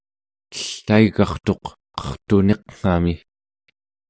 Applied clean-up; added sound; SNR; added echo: none; none; none; none.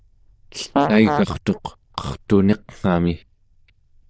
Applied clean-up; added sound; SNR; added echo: neural diffusion model UNIVERSE++.